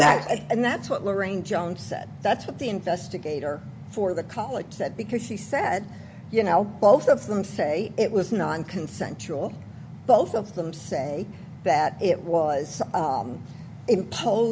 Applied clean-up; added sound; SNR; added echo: none; none; none; none.